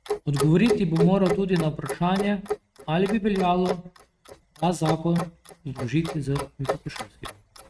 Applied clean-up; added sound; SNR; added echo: neural mask model RNNoise.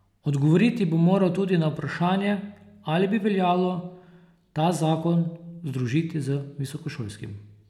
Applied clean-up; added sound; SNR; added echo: none; none; none; none.